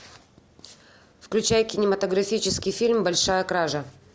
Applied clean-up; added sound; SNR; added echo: none; none; none; none.